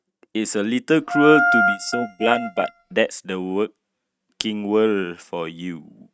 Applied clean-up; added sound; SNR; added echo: neural mask model RNNoise.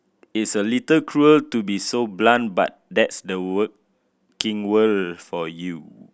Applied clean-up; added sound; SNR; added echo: none; none; none; none.